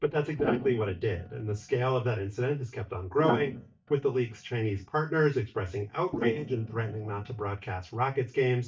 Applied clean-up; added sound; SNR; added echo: neural mask model DeepFilterNet 3.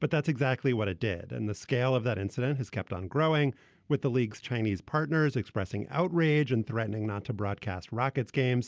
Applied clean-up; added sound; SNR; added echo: none; none; none; none.